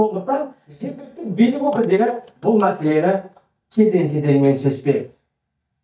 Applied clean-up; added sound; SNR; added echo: neural mask model DeepFilterNet 3.